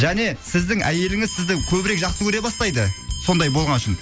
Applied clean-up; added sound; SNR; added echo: none; Bell; 13 dB; none.